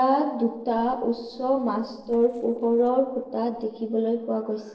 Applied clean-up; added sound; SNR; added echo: neural separator model SepFormer DNS4.